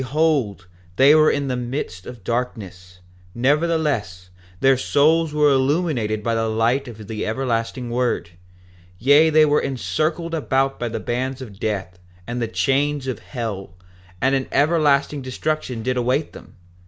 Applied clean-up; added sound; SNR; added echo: none; none; none; none.